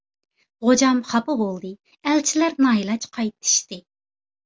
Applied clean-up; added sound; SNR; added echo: none; none; none; none.